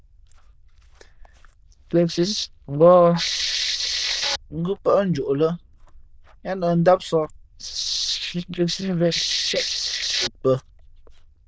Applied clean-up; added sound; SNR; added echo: neural diffusion model UNIVERSE++.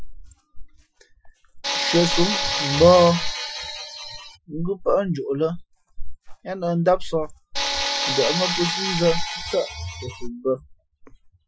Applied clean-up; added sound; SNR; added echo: classical method Wiener filter.